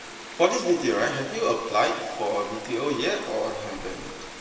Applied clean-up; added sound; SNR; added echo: none; Stream; 16 dB; reverberation time 1.3 s.